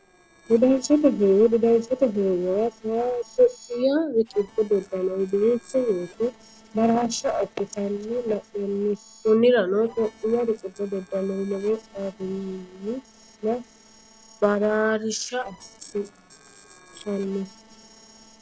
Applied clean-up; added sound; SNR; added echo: neural separator model SepFormer DNS4.